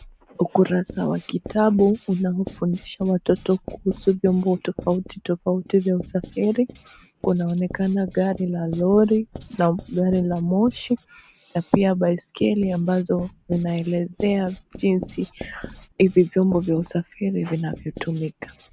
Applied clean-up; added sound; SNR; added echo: none; Writing; 18 dB; none.